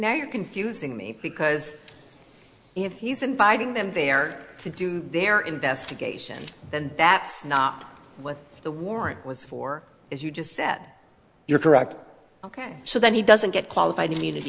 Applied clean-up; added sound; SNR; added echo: none; none; none; none.